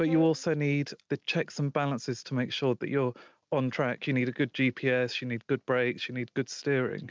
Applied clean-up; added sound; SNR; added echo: neural mask model RNNoise.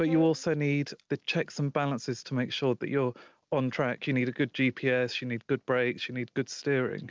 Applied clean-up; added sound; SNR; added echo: none; Brass instrument; 17 dB; none.